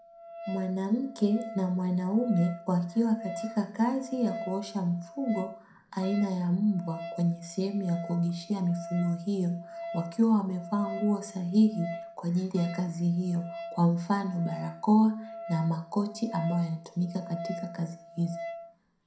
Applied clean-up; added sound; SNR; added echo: none; Wind instrument, woodwind instrument; 13 dB; reverberation time 0.4 s.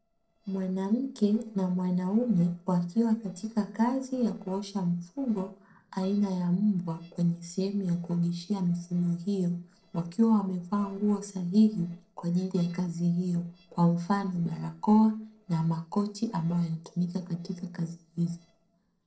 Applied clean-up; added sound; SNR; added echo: neural separator model SepFormer DNS4.